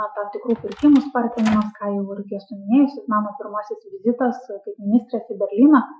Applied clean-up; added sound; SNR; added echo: classical method Wiener filter.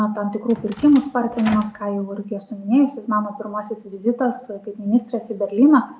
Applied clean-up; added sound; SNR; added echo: none; Door; 15 dB; none.